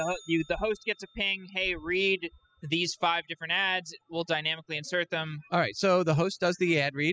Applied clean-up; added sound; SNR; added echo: classical method spectral subtraction.